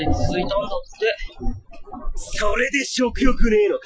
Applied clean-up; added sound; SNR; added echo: classical method Wiener filter.